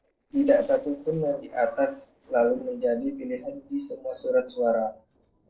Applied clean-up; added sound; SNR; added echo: neural separator model SepFormer DNS4.